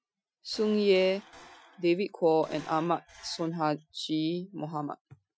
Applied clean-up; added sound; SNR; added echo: classical method Wiener filter.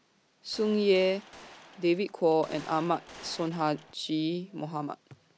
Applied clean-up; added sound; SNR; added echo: none; Gunshot, gunfire; 19 dB; none.